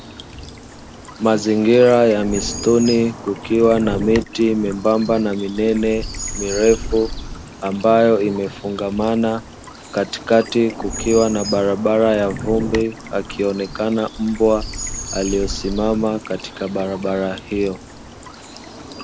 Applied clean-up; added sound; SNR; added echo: none; Stream / Bird vocalization, bird call, bird song; 12 dB; none.